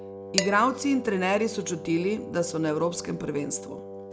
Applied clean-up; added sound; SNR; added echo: none; Wind instrument, woodwind instrument + Dishes, pots, and pans; 9 dB; none.